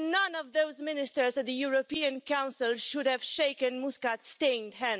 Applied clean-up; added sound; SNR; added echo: none; none; none; none.